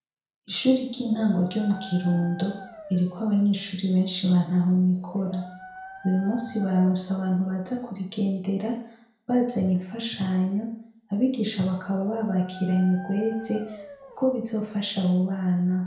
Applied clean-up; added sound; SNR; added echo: none; Dog; 19 dB; reverberation time 0.5 s.